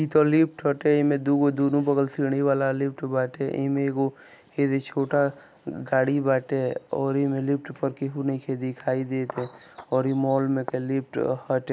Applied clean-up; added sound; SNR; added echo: none; none; none; none.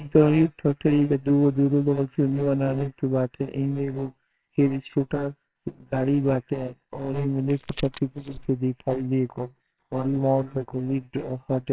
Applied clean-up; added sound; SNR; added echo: neural separator model SepFormer WHAMR!.